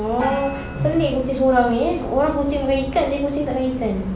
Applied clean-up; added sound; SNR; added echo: none; Gong; 15 dB; none.